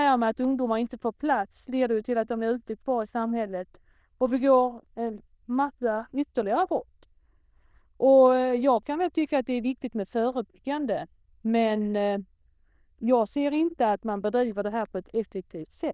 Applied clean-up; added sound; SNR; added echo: neural diffusion model UNIVERSE++.